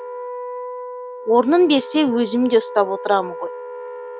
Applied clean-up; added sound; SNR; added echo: none; Wind instrument, woodwind instrument; 11 dB; none.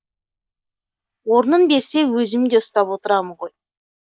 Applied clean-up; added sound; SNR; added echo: neural mask model Resemble Enhance denoiser.